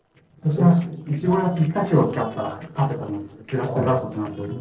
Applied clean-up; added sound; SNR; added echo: neural separator model SepFormer DNS4.